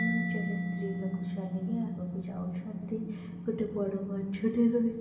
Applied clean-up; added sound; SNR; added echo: none; Mallet percussion; 4 dB; reverberation time 1.0 s.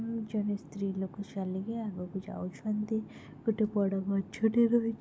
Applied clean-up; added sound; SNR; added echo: none; none; none; none.